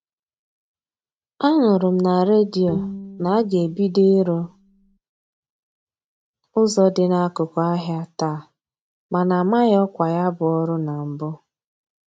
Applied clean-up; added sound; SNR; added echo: neural mask model RNNoise.